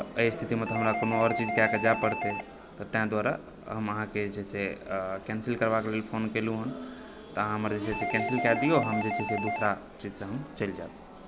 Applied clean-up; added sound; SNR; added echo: none; Doorbell; 5 dB; none.